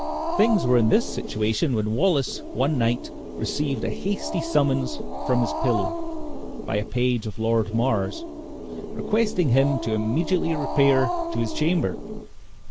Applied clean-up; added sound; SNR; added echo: none; Growling; 5 dB; none.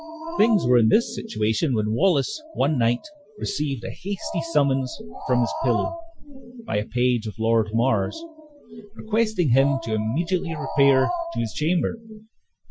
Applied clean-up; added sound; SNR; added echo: classical method Wiener filter.